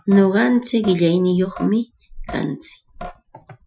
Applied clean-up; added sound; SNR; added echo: classical method Wiener filter.